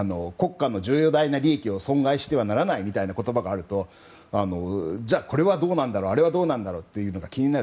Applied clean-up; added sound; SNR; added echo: none; none; none; none.